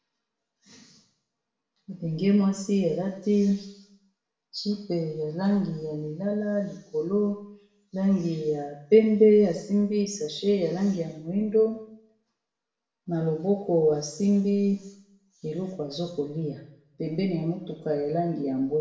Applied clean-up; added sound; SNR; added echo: none; none; none; reverberation time 0.6 s.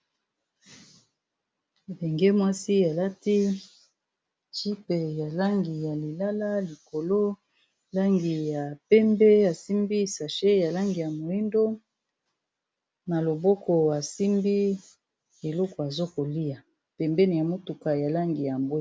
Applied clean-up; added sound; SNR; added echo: none; none; none; none.